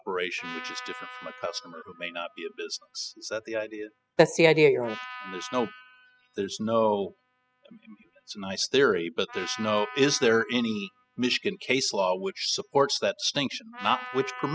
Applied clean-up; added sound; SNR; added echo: classical method spectral subtraction.